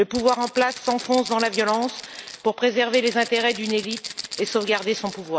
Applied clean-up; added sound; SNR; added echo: none; Rattle (instrument); 13 dB; none.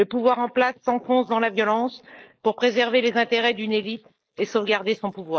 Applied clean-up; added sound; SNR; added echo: neural mask model Resemble Enhance denoiser.